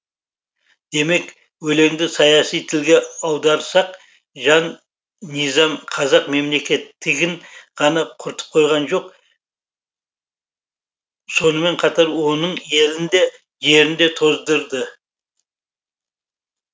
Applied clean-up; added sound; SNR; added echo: none; none; none; none.